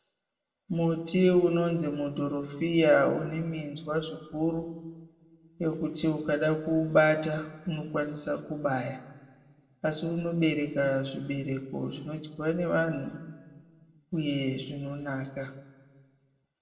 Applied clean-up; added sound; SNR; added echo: none; none; none; reverberation time 1.0 s.